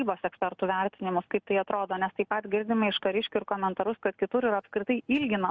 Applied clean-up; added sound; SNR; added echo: none; none; none; none.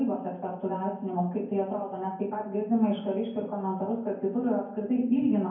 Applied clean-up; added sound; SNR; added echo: none; none; none; reverberation time 0.9 s.